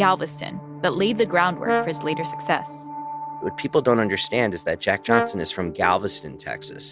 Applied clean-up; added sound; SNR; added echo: none; Brass instrument; 6 dB; none.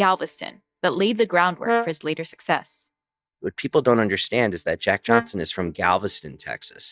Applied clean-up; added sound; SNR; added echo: neural mask model DeepFilterNet 3.